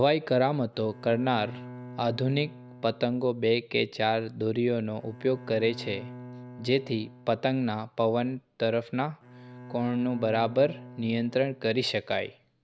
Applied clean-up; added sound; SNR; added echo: none; Bowed string instrument; 18 dB; none.